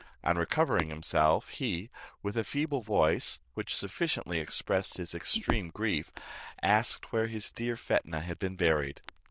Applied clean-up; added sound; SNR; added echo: neural diffusion model UNIVERSE++.